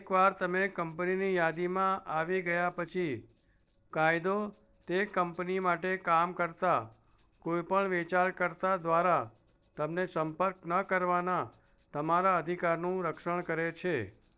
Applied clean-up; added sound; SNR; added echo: neural separator model SepFormer DNS4.